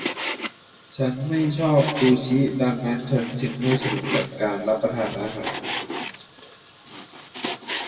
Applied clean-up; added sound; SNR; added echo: none; Frying (food); 8 dB; reverberation time 1.9 s.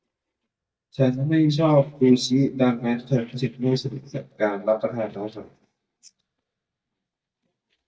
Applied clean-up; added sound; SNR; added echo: neural mask model DeepFilterNet 3.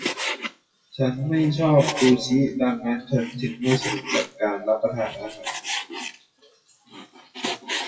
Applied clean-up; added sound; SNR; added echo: classical method WPE with log-MMSE.